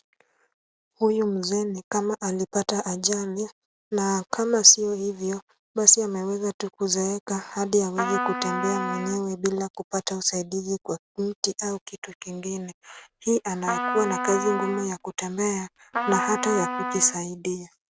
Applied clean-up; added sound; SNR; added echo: none; Trumpet; 5 dB; none.